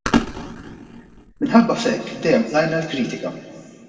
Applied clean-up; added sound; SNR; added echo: none; none; none; reverberation time 2.0 s.